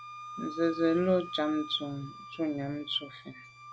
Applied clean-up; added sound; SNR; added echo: none; Wind instrument, woodwind instrument; 13 dB; none.